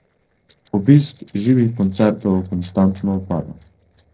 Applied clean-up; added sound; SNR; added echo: neural separator model SepFormer DNS4.